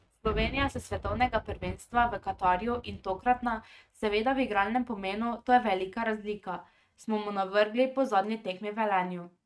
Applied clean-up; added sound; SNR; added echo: neural mask model RNNoise.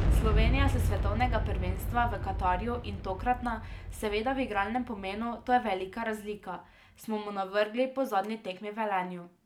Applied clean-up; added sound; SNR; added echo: none; Boom; 1 dB; none.